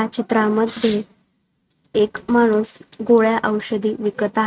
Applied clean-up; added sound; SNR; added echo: neural mask model RNNoise.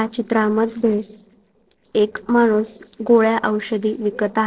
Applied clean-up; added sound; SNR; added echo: neural separator model SepFormer DNS4.